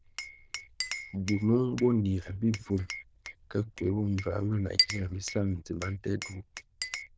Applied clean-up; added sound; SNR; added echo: neural diffusion model UNIVERSE++.